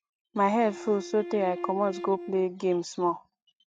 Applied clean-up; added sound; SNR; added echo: neural mask model RNNoise.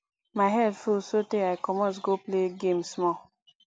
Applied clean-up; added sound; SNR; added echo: none; none; none; none.